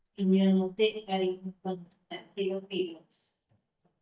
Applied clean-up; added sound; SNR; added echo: neural mask model DeepFilterNet 3.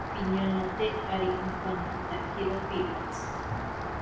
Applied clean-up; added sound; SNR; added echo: none; Rain; 1 dB; reverberation time 0.9 s.